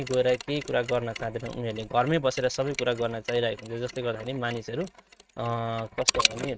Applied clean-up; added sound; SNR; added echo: neural mask model RNNoise.